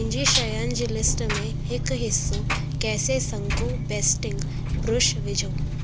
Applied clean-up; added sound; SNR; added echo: none; Engine; -2 dB; none.